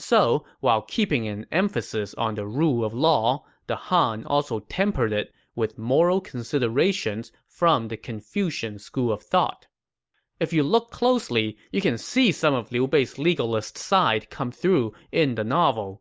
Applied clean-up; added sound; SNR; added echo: none; none; none; none.